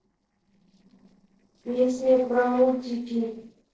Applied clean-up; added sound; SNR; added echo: neural separator model SepFormer DNS4.